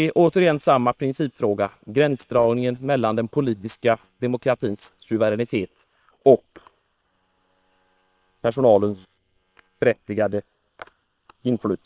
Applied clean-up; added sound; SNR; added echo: neural separator model SepFormer WHAM!.